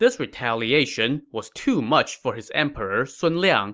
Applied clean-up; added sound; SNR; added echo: none; none; none; none.